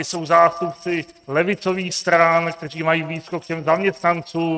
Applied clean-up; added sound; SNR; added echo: neural mask model RNNoise.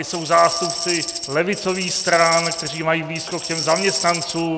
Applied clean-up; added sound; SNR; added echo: none; Tambourine; 6 dB; none.